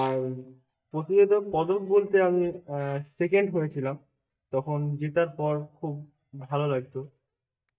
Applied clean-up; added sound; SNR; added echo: neural mask model DeepFilterNet 3.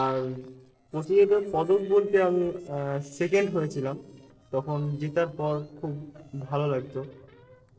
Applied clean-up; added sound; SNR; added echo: neural separator model SepFormer DNS4.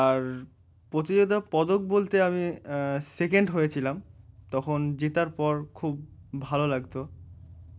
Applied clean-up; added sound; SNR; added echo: none; none; none; none.